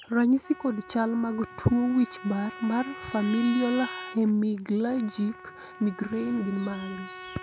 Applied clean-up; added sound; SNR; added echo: none; Trumpet; 16 dB; none.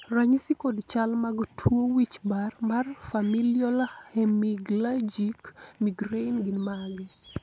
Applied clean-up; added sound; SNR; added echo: none; none; none; none.